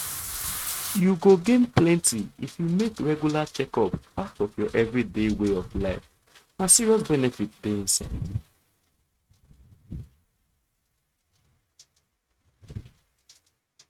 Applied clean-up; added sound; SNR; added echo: neural mask model RNNoise.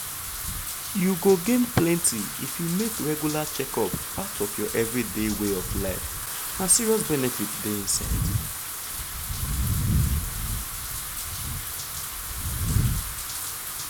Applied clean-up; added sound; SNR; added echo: none; Wind / Rain; 1 dB; none.